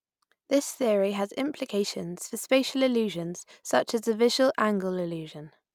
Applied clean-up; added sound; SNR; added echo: none; none; none; none.